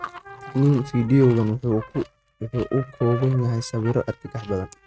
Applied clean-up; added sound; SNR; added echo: neural mask model RNNoise.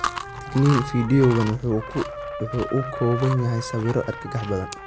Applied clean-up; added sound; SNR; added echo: none; Trumpet + Chewing, mastication; 9 dB; none.